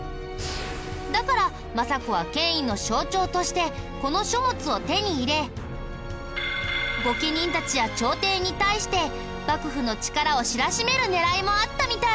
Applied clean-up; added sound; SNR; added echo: none; none; none; none.